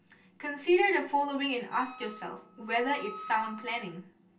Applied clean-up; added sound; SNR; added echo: none; Wind instrument, woodwind instrument; 16 dB; reverberation time 0.2 s.